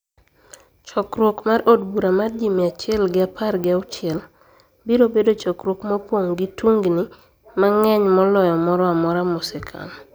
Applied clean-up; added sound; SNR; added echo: none; none; none; none.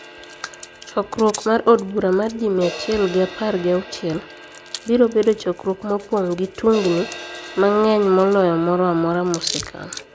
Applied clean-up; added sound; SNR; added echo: none; Hands + Crash cymbal; 15 dB; none.